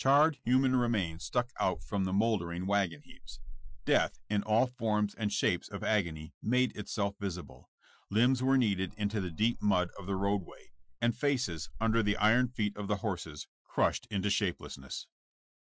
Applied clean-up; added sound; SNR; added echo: classical method Wiener filter.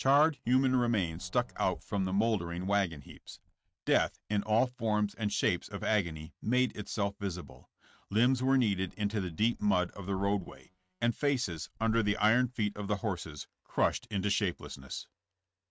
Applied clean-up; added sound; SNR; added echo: neural mask model RNNoise.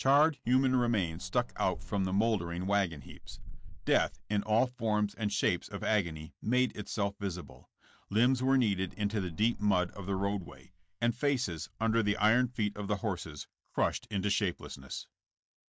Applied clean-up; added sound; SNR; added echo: neural mask model DeepFilterNet 3.